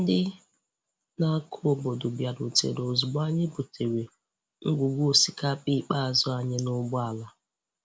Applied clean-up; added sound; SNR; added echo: none; none; none; none.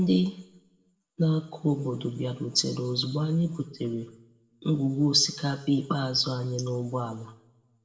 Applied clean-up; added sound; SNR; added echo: none; none; none; reverberation time 0.6 s.